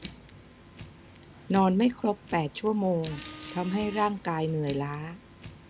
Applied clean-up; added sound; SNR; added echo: none; Car; 16 dB; none.